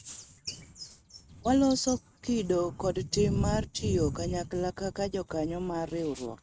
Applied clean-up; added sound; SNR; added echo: neural mask model RNNoise.